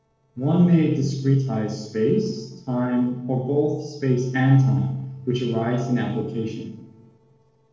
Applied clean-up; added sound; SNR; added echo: neural separator model SepFormer DNS4.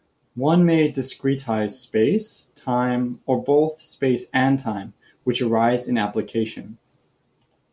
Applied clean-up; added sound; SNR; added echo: none; none; none; none.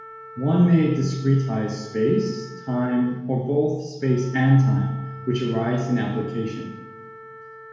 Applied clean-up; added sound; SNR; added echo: none; Wind instrument, woodwind instrument; 19 dB; reverberation time 1.0 s.